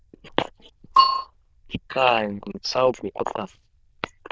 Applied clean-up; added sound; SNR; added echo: neural diffusion model UNIVERSE++.